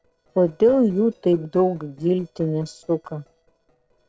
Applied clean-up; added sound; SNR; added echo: neural separator model SepFormer DNS4.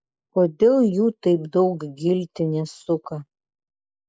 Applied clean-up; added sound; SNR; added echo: neural mask model Resemble Enhance denoiser.